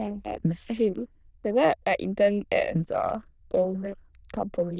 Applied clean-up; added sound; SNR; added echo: neural diffusion model UNIVERSE++.